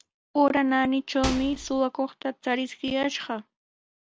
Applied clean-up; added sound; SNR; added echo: none; Microwave oven; 6 dB; none.